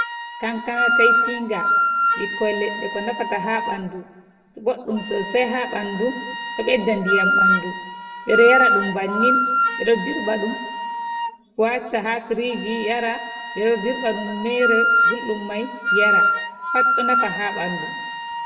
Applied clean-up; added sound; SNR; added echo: none; Wind instrument, woodwind instrument; -1 dB; reverberation time 1.2 s.